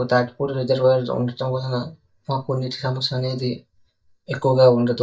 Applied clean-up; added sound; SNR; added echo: neural mask model DeepFilterNet 3.